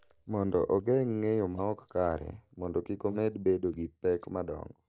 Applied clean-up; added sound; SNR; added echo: neural mask model DeepFilterNet 3.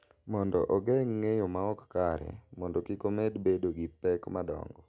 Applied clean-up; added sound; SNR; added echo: none; none; none; none.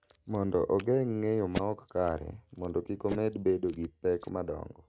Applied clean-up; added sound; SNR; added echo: neural mask model RNNoise.